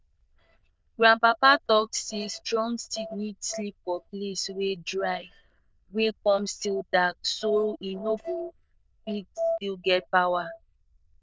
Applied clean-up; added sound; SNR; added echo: neural diffusion model UNIVERSE++.